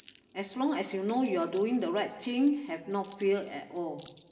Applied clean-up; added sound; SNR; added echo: none; Wind chime; 4 dB; reverberation time 0.9 s.